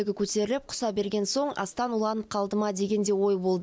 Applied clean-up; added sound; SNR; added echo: none; none; none; none.